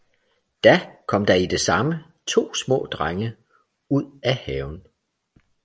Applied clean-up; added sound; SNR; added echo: none; none; none; none.